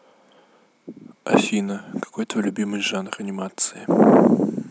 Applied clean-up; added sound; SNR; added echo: none; none; none; none.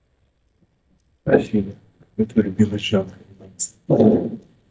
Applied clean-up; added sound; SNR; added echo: neural mask model DeepFilterNet 3.